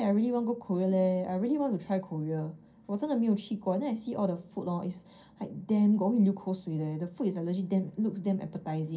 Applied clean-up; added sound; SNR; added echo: none; none; none; reverberation time 0.2 s.